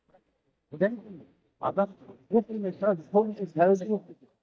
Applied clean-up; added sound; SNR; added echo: neural mask model DeepFilterNet 3.